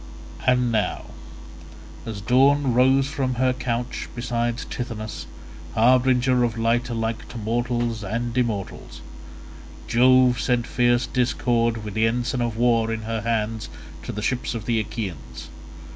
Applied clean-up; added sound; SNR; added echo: none; none; none; none.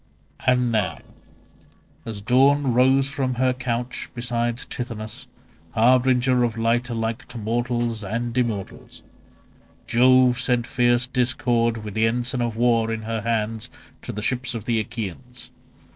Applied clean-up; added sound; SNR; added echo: neural separator model SepFormer DNS4.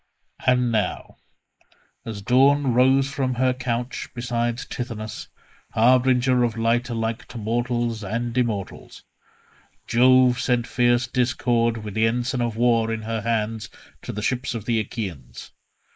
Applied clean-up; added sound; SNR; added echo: neural mask model Resemble Enhance denoiser.